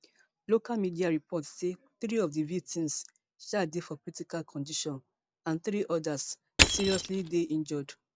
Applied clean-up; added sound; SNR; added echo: none; Crushing; -4 dB; none.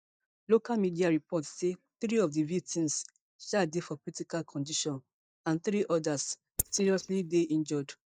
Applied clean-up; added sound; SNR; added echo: neural mask model DeepFilterNet 3.